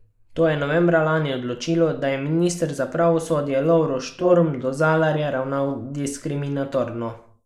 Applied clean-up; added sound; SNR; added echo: neural mask model Resemble Enhance denoiser.